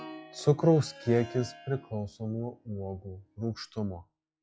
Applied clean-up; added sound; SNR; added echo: classical method log-MMSE.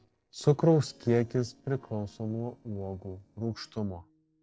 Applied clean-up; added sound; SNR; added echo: neural separator model SepFormer DNS4.